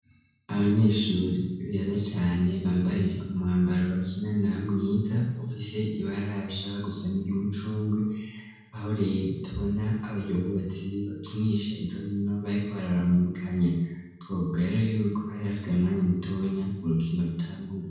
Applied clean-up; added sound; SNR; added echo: none; none; none; reverberation time 1.1 s.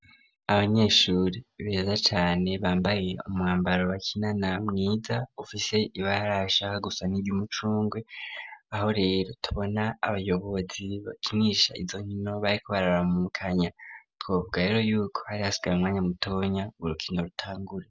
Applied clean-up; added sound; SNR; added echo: none; none; none; none.